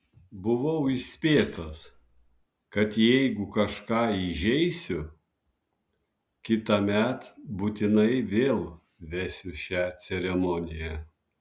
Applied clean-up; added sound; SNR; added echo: none; Dishes, pots, and pans; 19 dB; none.